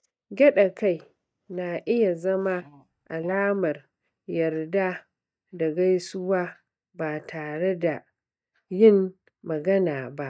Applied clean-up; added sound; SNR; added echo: neural mask model DeepFilterNet 3.